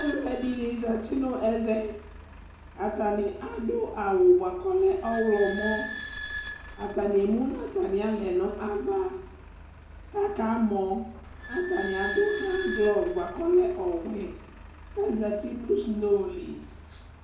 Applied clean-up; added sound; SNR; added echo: none; Squeak / Idling; 13 dB; reverberation time 0.5 s.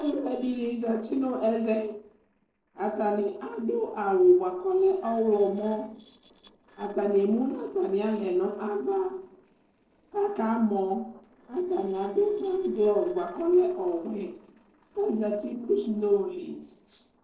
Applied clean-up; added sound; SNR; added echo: neural separator model SepFormer DNS4.